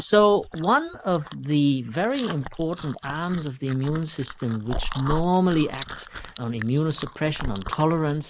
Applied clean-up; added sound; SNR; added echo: neural mask model Resemble Enhance denoiser.